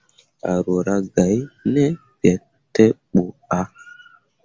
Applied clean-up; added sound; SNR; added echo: none; none; none; none.